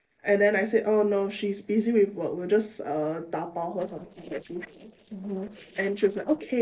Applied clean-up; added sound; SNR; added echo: neural separator model SepFormer DNS4.